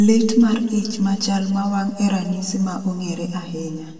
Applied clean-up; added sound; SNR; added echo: none; none; none; reverberation time 1.7 s.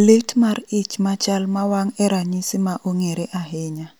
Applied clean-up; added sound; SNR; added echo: none; none; none; none.